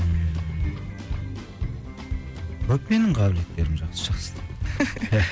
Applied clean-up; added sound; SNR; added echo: none; none; none; none.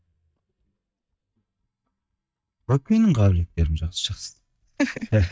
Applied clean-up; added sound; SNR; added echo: neural mask model DeepFilterNet 3.